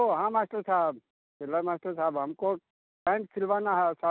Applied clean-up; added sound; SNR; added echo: none; none; none; none.